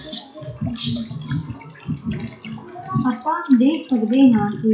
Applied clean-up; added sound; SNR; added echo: classical method WPE with log-MMSE.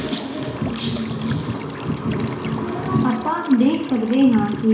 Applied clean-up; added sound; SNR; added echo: none; Liquid; 19 dB; reverberation time 0.7 s.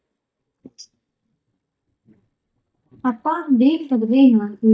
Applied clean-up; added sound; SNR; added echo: neural mask model DeepFilterNet 3.